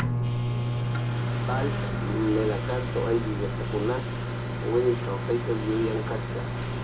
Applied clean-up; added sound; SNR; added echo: none; Microwave oven; -1 dB; reverberation time 0.2 s.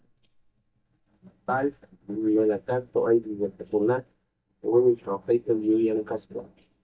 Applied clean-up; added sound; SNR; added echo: neural mask model DeepFilterNet 3.